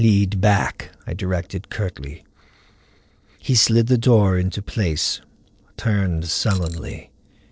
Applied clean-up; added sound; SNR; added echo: neural separator model SepFormer DNS4.